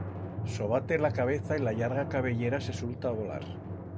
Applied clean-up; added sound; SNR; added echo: none; Bass guitar + Drum; 4 dB; none.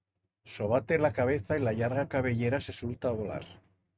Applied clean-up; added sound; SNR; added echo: neural mask model RNNoise.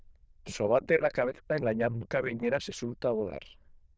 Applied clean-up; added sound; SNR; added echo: neural diffusion model UNIVERSE++.